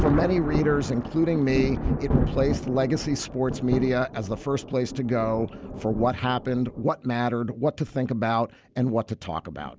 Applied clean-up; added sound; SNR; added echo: none; Thunder; 6 dB; none.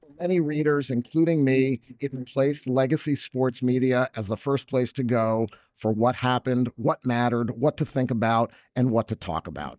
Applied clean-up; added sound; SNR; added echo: neural mask model DeepFilterNet 3.